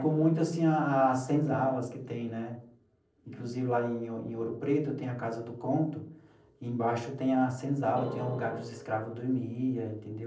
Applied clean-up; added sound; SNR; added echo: neural separator model SepFormer DNS4.